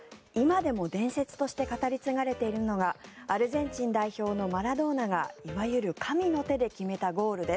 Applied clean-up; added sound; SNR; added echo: none; none; none; none.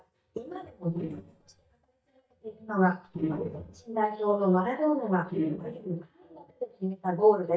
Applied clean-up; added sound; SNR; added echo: neural mask model DeepFilterNet 3.